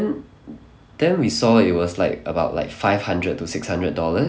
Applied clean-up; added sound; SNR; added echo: none; none; none; none.